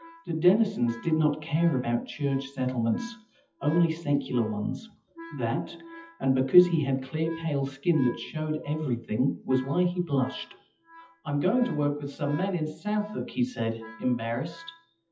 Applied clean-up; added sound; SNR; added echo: classical method WPE with log-MMSE.